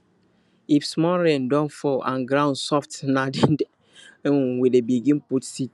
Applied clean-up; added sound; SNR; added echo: none; none; none; none.